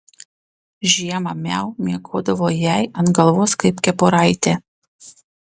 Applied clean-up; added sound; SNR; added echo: none; none; none; none.